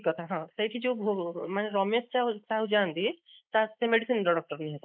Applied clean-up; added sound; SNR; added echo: neural mask model Resemble Enhance denoiser.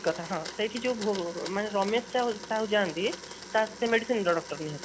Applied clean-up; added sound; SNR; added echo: none; Domestic sounds, home sounds; 13 dB; none.